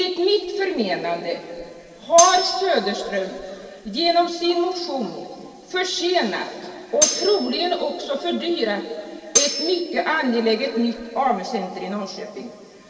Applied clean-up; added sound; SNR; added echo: none; Cutlery, silverware; 2 dB; reverberation time 2.7 s.